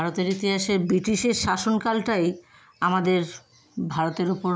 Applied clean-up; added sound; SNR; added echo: none; none; none; none.